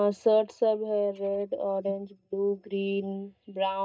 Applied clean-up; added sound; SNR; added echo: neural mask model DeepFilterNet 3.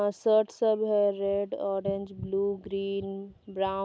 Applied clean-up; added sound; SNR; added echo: none; none; none; none.